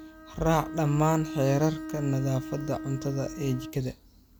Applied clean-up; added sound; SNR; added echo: none; Bowed string instrument; 10 dB; none.